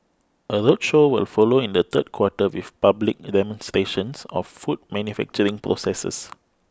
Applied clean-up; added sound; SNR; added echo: none; none; none; none.